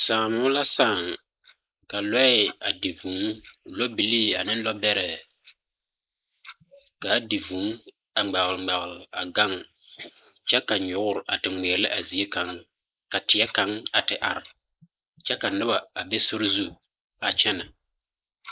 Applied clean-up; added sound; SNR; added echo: neural mask model Resemble Enhance denoiser.